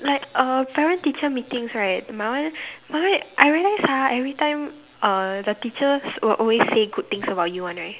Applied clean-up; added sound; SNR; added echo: none; none; none; none.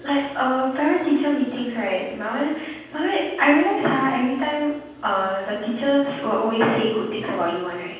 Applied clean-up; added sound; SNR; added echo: none; none; none; reverberation time 1.2 s.